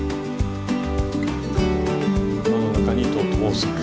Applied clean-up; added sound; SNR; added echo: none; none; none; none.